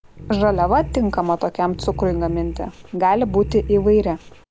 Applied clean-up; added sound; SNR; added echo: none; Growling; 10 dB; none.